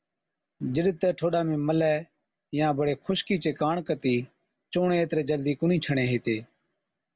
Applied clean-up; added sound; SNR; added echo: none; none; none; none.